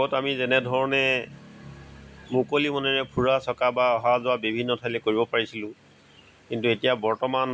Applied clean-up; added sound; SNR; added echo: none; none; none; none.